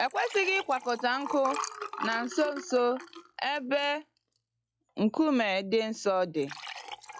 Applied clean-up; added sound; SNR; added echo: classical method log-MMSE.